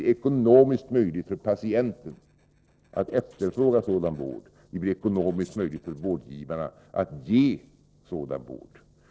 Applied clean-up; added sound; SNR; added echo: neural separator model SepFormer DNS4.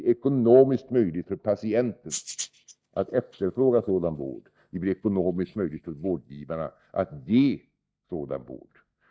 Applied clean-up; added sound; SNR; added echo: neural mask model DeepFilterNet 3.